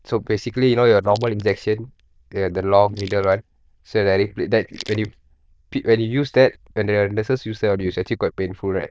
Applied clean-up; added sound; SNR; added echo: neural diffusion model UNIVERSE++.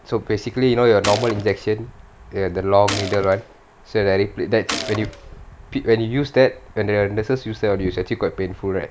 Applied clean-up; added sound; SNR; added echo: none; Gunshot, gunfire; 11 dB; none.